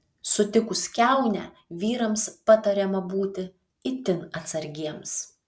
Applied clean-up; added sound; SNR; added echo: none; none; none; none.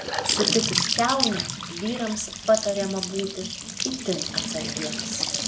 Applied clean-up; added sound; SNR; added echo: none; Trickle, dribble / Bathtub (filling or washing) / Sink (filling or washing) / Gurgling / Splash, splatter; 0 dB; none.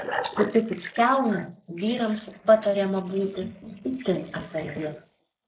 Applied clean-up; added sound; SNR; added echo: neural mask model Resemble Enhance denoiser.